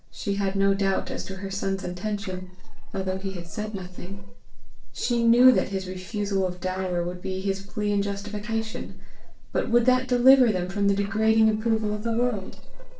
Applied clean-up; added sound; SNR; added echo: neural separator model SepFormer DNS4.